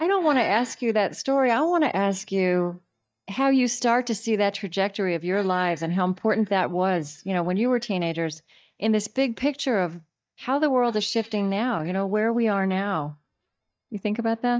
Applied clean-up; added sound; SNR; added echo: neural mask model DeepFilterNet 3.